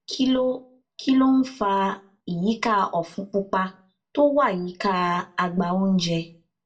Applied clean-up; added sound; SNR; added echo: none; none; none; reverberation time 0.2 s.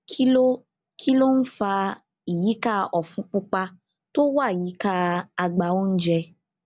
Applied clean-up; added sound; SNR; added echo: none; none; none; none.